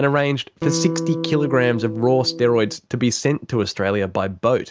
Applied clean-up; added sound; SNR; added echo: none; Electric guitar; 7 dB; none.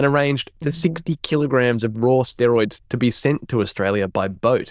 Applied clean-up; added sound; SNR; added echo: neural diffusion model UNIVERSE++.